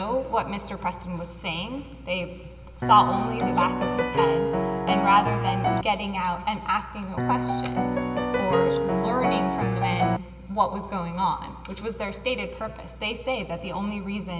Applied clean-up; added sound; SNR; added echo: none; Piano; -2 dB; reverberation time 2.4 s.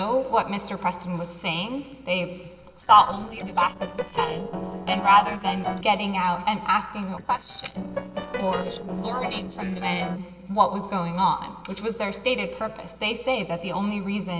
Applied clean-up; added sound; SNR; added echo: neural separator model SepFormer DNS4.